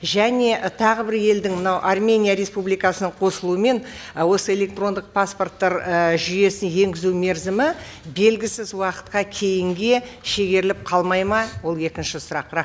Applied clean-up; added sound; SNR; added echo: none; none; none; none.